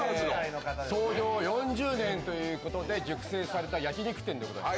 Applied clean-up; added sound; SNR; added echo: none; none; none; none.